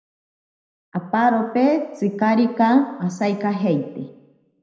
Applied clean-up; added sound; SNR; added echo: none; none; none; reverberation time 0.8 s.